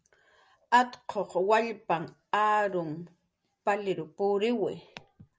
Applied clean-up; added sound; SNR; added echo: none; none; none; none.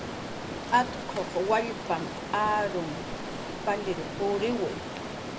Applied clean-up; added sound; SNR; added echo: none; Stream; 5 dB; none.